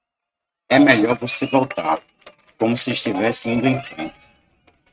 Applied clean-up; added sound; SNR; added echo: neural mask model RNNoise.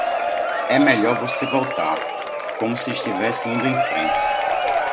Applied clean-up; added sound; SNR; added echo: none; Applause / Crowd / Cheering; -1 dB; none.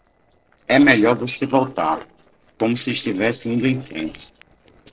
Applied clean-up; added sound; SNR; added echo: neural separator model SepFormer DNS4.